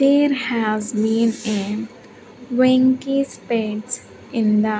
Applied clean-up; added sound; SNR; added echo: none; none; none; none.